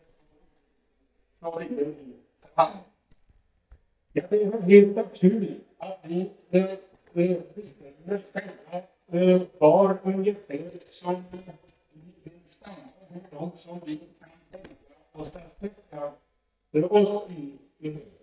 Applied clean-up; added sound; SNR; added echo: neural mask model DeepFilterNet 3.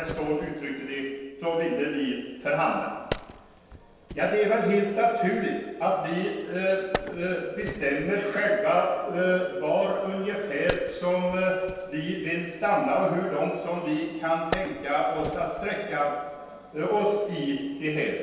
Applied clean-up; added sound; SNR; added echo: none; Wood; 15 dB; reverberation time 1.2 s.